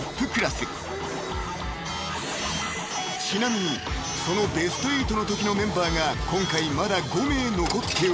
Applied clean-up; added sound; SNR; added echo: none; Coin (dropping) / Alarm; 10 dB; none.